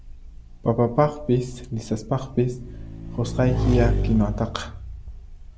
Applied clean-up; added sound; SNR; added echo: none; Motorcycle / Engine; 4 dB; none.